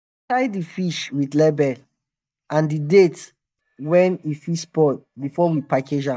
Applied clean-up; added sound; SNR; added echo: neural mask model DeepFilterNet 3.